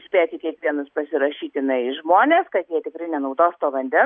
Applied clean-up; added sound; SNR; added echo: none; none; none; none.